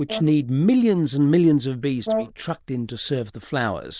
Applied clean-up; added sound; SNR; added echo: neural diffusion model UNIVERSE++.